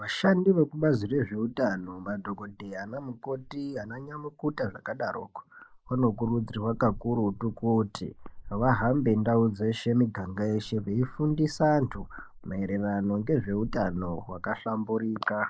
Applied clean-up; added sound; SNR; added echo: neural mask model Resemble Enhance denoiser.